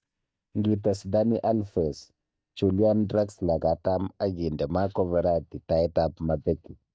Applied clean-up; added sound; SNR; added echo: neural mask model DeepFilterNet 3.